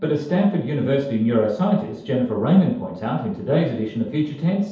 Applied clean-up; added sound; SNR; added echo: none; none; none; reverberation time 0.8 s.